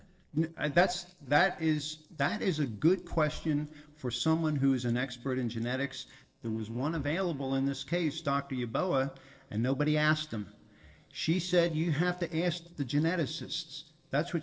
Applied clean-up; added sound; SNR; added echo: neural separator model SepFormer DNS4.